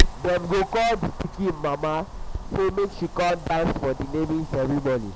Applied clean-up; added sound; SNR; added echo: none; Wind; 4 dB; none.